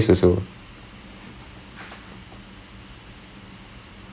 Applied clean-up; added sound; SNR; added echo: none; none; none; none.